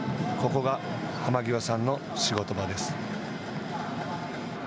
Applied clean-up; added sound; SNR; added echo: none; none; none; none.